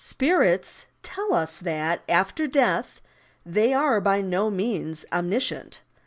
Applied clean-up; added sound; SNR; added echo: none; none; none; none.